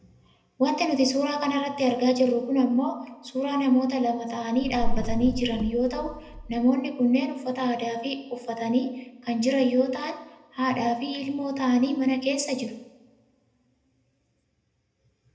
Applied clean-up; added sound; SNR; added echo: none; Car; 1 dB; reverberation time 0.7 s.